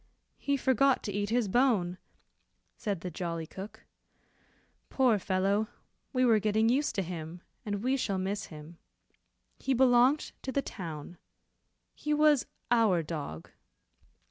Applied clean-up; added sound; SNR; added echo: none; none; none; none.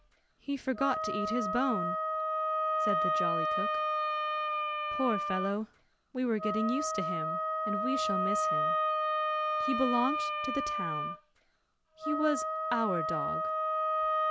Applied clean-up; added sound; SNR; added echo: none; Wind instrument, woodwind instrument; -3 dB; none.